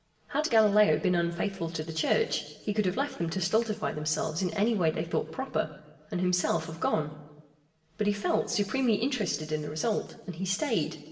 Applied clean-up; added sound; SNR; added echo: none; none; none; reverberation time 1.0 s.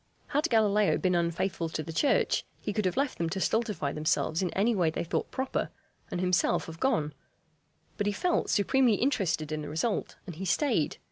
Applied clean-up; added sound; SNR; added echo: none; none; none; none.